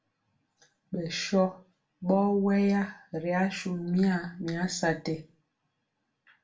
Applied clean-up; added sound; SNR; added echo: none; none; none; reverberation time 0.2 s.